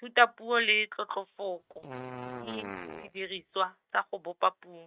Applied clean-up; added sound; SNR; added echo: neural mask model RNNoise.